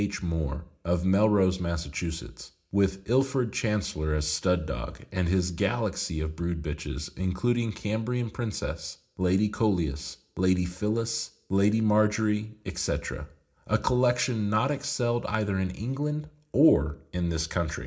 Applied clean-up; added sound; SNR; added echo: none; none; none; reverberation time 0.4 s.